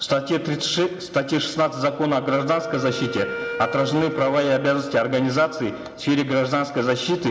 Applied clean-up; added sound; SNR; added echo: none; Wind instrument, woodwind instrument; 14 dB; reverberation time 1.3 s.